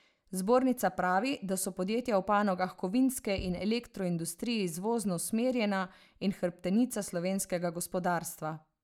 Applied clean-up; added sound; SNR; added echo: neural mask model DeepFilterNet 3.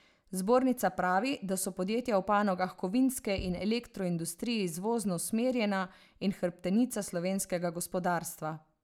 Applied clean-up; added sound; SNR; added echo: none; Bass drum; 19 dB; none.